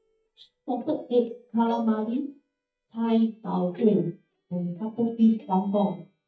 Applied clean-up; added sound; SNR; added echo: neural mask model DeepFilterNet 3.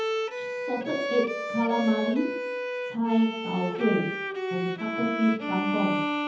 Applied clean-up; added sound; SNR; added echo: none; Bowed string instrument; 2 dB; reverberation time 1.3 s.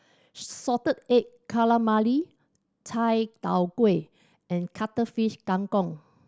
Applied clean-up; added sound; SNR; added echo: none; none; none; none.